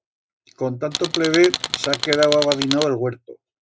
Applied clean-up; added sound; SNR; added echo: none; Tools; 5 dB; none.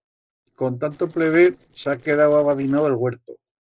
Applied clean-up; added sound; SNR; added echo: neural separator model SepFormer DNS4.